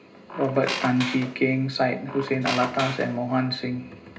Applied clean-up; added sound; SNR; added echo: none; Squeak; 8 dB; reverberation time 0.2 s.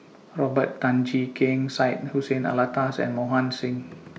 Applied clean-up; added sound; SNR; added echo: none; none; none; none.